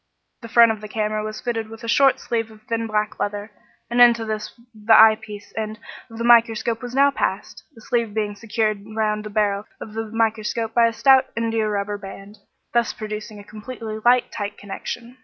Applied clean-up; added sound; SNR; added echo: none; none; none; none.